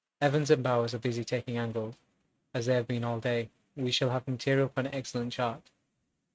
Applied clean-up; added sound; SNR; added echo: neural mask model RNNoise.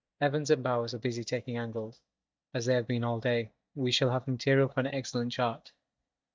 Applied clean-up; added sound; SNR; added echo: neural mask model DeepFilterNet 3.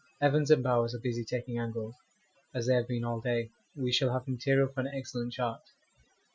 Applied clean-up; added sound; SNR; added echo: classical method Wiener filter.